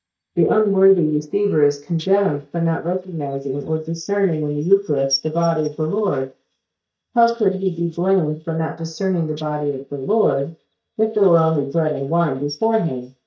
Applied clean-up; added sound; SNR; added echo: neural mask model DeepFilterNet 3.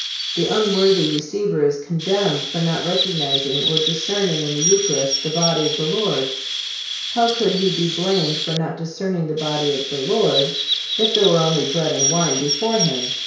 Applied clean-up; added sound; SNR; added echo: none; Chirp, tweet; 3 dB; reverberation time 0.6 s.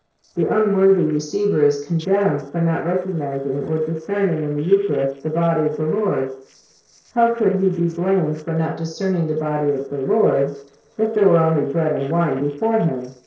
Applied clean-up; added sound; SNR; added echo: neural separator model SepFormer DNS4.